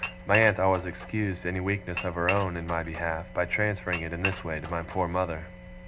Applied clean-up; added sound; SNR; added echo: none; Dishes, pots, and pans / Chink, clink; 11 dB; none.